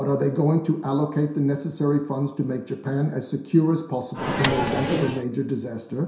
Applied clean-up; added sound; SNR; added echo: none; Microwave oven; 1 dB; reverberation time 0.7 s.